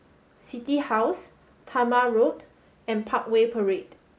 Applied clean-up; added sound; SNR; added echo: none; none; none; none.